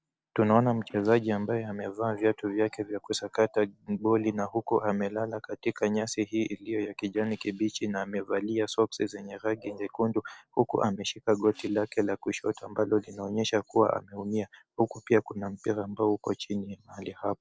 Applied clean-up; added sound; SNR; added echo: neural separator model SepFormer DNS4.